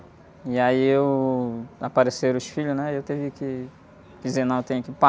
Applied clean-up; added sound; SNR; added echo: none; none; none; none.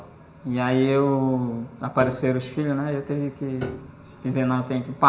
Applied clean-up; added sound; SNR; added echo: none; Piano; 15 dB; reverberation time 1.1 s.